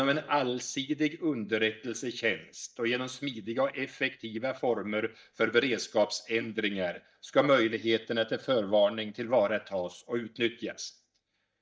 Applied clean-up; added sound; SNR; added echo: neural mask model DeepFilterNet 3.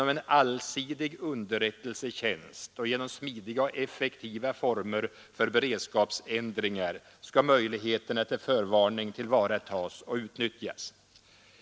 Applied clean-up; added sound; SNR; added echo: none; none; none; none.